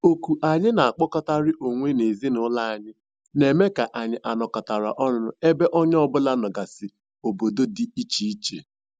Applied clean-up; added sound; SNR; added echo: none; none; none; none.